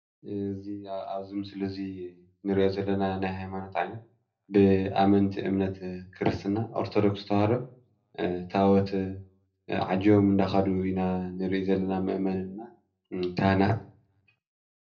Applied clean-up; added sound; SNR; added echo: none; none; none; reverberation time 0.3 s.